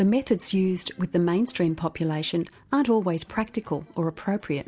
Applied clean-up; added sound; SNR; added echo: none; none; none; none.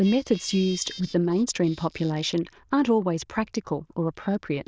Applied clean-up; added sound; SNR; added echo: neural diffusion model UNIVERSE++.